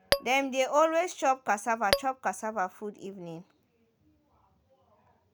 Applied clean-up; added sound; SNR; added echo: none; Tap / Glass; -1 dB; none.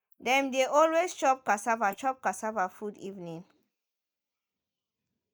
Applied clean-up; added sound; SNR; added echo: neural mask model Resemble Enhance denoiser.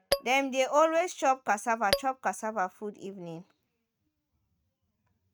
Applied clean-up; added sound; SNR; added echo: neural mask model RNNoise.